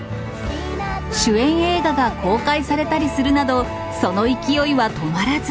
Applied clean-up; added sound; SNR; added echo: none; none; none; none.